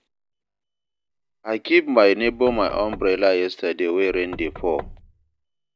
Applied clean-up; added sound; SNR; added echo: none; Knock / Wood; 16 dB; none.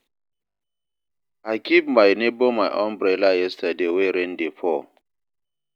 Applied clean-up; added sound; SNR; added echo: none; none; none; none.